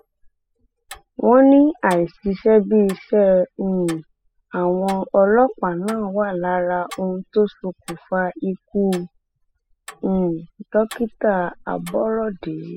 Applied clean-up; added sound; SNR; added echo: classical method spectral subtraction.